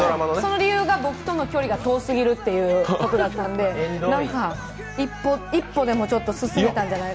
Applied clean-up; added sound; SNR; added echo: none; none; none; none.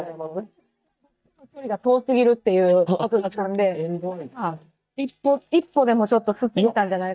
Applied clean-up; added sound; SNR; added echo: neural mask model DeepFilterNet 3.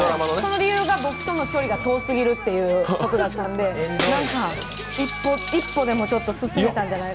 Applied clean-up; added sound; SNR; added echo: none; Shatter + Wind instrument, woodwind instrument; 9 dB; none.